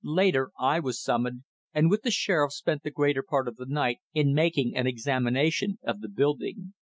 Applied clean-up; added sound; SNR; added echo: none; none; none; none.